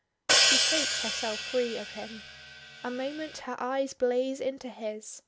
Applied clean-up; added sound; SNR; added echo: none; Hi-hat; -5 dB; none.